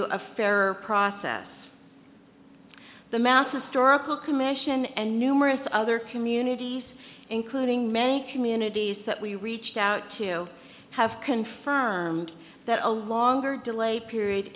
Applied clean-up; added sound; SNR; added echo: none; none; none; none.